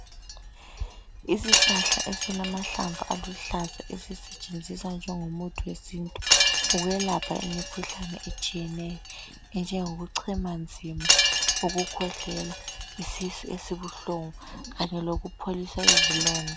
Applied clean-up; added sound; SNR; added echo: none; Wind chime; -4 dB; none.